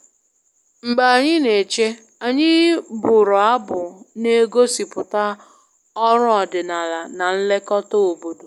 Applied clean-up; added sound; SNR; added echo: none; none; none; none.